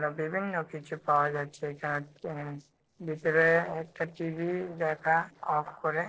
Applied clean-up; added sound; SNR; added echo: neural separator model SepFormer DNS4.